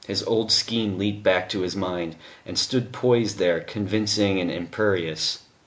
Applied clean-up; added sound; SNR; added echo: none; none; none; none.